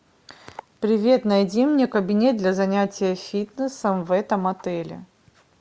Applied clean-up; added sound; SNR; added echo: none; none; none; none.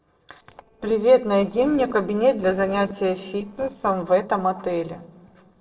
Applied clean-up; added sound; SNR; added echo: neural separator model SepFormer DNS4.